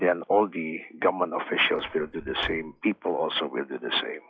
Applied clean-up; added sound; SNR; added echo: classical method log-MMSE.